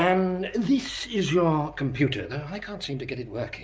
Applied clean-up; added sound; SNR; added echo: none; none; none; none.